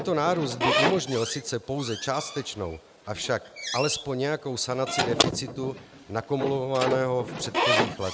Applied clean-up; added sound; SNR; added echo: none; Squeak / Slam; 2 dB; none.